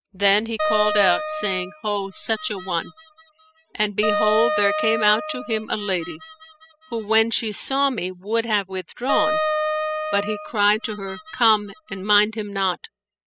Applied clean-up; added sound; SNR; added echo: classical method spectral subtraction.